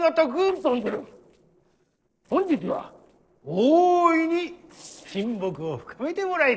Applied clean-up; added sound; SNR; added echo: neural separator model SepFormer DNS4.